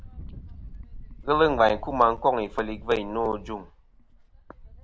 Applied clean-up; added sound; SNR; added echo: none; Wind; 15 dB; none.